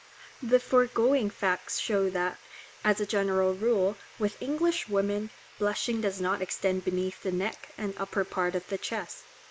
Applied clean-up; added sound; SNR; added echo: neural mask model Resemble Enhance denoiser.